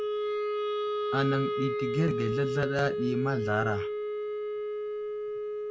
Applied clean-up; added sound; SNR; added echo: none; Wind instrument, woodwind instrument; -1 dB; none.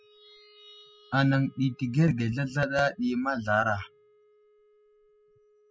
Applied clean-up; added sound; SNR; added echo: classical method spectral subtraction.